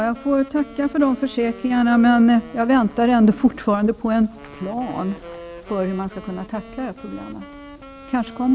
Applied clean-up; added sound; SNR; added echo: none; Wind instrument, woodwind instrument; 20 dB; none.